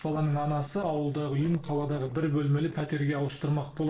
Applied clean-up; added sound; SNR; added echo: neural separator model SepFormer DNS4.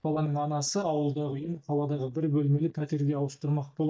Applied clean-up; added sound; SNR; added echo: neural mask model DeepFilterNet 3.